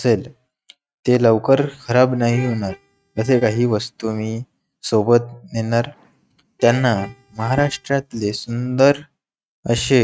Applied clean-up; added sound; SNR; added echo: neural mask model RNNoise.